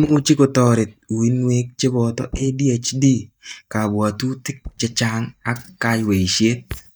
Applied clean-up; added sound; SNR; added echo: neural mask model DeepFilterNet 3.